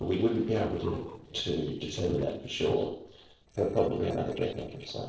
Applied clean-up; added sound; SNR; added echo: neural separator model SepFormer DNS4.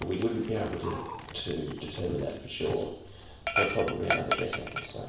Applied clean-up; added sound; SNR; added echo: none; Dog; 1 dB; reverberation time 0.7 s.